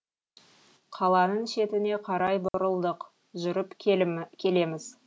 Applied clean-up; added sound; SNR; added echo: none; none; none; none.